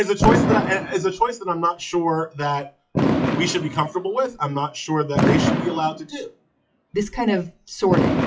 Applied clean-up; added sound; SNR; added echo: classical method WPE with log-MMSE.